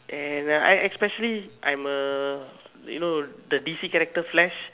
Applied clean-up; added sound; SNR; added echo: none; none; none; none.